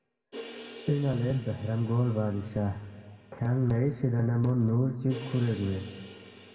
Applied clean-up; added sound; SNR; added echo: none; Crash cymbal; 19 dB; reverberation time 1.5 s.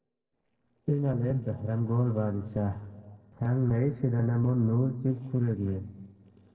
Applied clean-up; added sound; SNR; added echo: neural separator model SepFormer DNS4.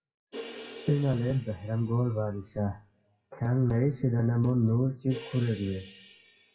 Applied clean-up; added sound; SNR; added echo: classical method WPE with log-MMSE.